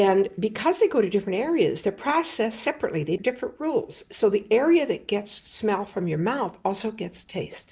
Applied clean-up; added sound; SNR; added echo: none; none; none; none.